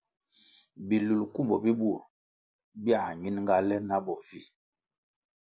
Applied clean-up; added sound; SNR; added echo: none; none; none; none.